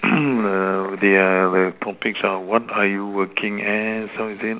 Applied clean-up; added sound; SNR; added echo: none; none; none; none.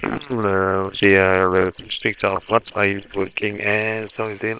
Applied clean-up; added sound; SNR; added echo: neural separator model SepFormer WHAM!.